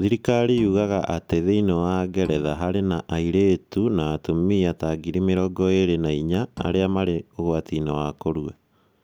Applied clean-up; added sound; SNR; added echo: none; Bowed string instrument; 19 dB; none.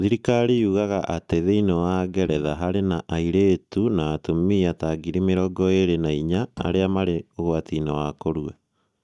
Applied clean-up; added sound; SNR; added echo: neural mask model DeepFilterNet 3.